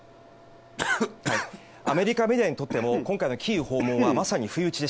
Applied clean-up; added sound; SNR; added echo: none; Cough; 5 dB; none.